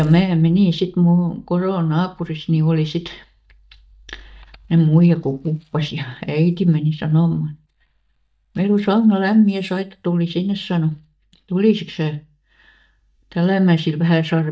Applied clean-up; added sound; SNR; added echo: neural mask model DeepFilterNet 3.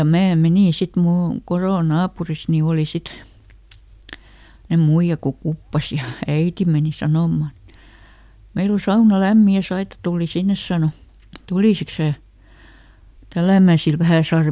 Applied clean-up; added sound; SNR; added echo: none; none; none; none.